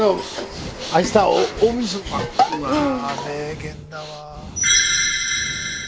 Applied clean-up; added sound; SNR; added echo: none; Snare drum + Breathing; 13 dB; none.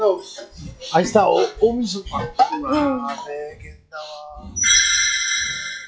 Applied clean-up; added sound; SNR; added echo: classical method log-MMSE.